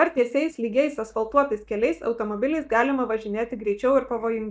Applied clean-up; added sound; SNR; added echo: neural mask model DeepFilterNet 3.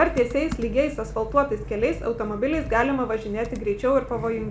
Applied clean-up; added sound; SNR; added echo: none; Computer keyboard; 17 dB; reverberation time 0.3 s.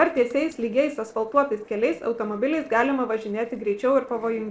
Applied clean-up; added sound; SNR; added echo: neural separator model SepFormer DNS4.